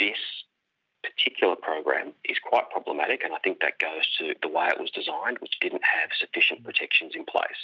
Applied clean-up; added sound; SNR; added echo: none; none; none; none.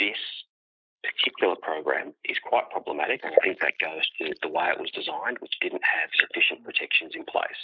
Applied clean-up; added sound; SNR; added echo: neural mask model Resemble Enhance denoiser.